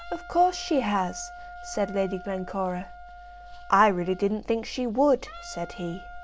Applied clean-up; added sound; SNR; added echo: none; Wind instrument, woodwind instrument; 17 dB; none.